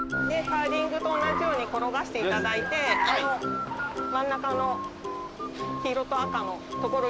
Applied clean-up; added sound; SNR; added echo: none; Car; 9 dB; none.